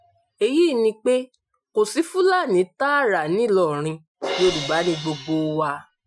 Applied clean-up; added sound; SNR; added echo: classical method Wiener filter.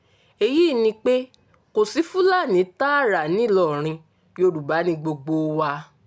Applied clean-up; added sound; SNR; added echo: none; none; none; none.